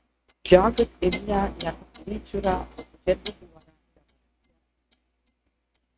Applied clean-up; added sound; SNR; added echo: neural mask model RNNoise.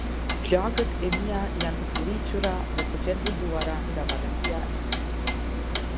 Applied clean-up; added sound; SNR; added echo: none; Clock; -4 dB; none.